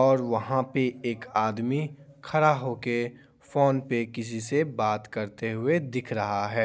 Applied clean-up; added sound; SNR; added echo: none; none; none; none.